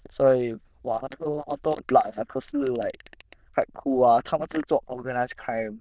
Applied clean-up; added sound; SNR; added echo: neural diffusion model UNIVERSE++.